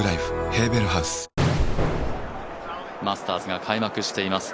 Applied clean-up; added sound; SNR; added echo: none; Explosion; 1 dB; none.